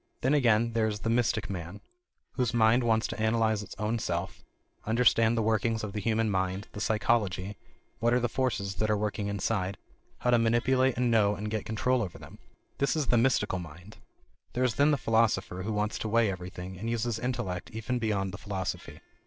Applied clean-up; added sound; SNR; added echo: neural separator model SepFormer DNS4.